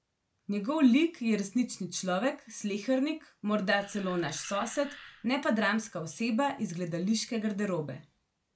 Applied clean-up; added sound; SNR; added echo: none; Animal; 18 dB; none.